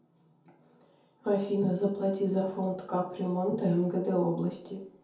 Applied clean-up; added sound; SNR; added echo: none; none; none; reverberation time 0.6 s.